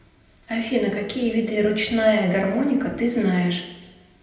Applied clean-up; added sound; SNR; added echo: none; none; none; reverberation time 0.8 s.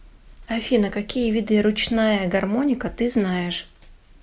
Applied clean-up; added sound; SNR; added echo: none; none; none; none.